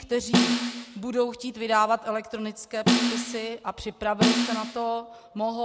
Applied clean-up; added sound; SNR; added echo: none; Snare drum; -2 dB; none.